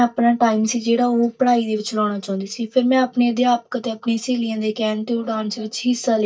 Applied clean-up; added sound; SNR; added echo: neural mask model DeepFilterNet 3.